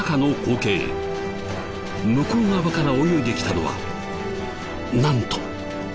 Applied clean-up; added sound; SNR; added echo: none; none; none; none.